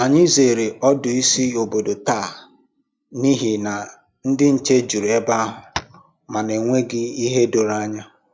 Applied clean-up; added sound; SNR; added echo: none; Tap; 12 dB; none.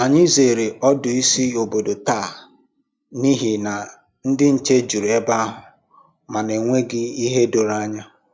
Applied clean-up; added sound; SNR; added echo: none; none; none; none.